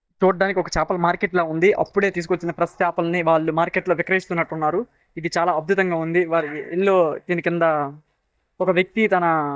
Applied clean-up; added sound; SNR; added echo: neural mask model DeepFilterNet 3.